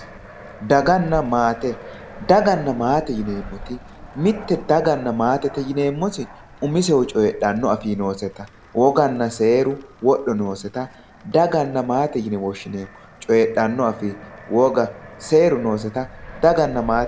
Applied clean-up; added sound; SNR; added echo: none; Rain + Fixed-wing aircraft, airplane; 18 dB; none.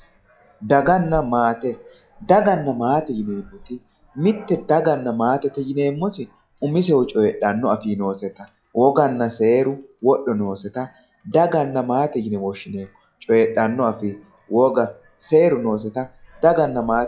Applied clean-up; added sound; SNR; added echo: classical method log-MMSE.